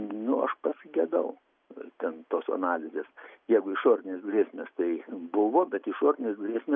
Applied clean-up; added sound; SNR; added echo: none; none; none; none.